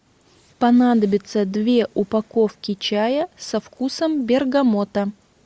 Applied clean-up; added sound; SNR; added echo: none; none; none; none.